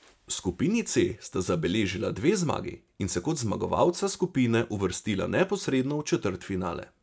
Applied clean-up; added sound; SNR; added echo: none; none; none; none.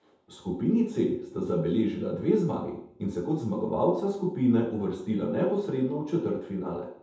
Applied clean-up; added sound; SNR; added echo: none; none; none; reverberation time 0.8 s.